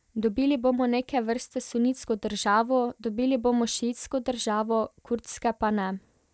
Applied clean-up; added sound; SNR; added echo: none; none; none; none.